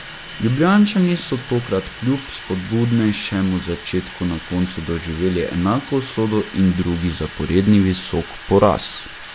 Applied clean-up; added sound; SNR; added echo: none; Sink (filling or washing) / Water tap, faucet; 16 dB; none.